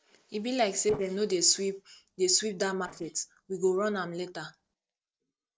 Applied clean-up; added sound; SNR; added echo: neural separator model SepFormer DNS4.